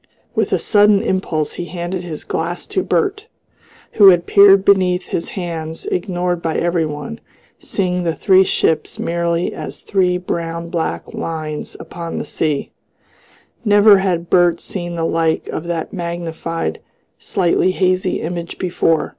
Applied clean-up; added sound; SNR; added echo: none; none; none; none.